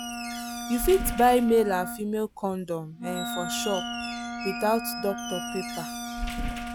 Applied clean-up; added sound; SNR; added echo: none; Squeak + Wind instrument, woodwind instrument; 6 dB; none.